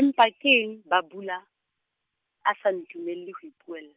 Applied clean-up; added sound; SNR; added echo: none; none; none; none.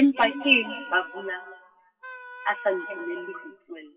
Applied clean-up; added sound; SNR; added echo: classical method WPE with log-MMSE.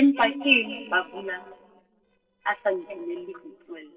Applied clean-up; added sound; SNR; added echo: neural separator model SepFormer DNS4.